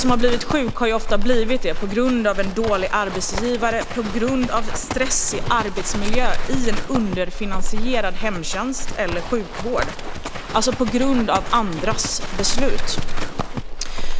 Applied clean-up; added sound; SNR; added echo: none; Livestock, farm animals, working animals; -2 dB; none.